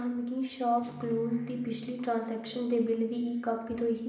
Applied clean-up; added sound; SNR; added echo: none; Guitar; 19 dB; reverberation time 0.8 s.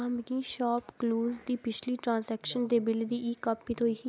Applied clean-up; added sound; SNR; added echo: none; none; none; none.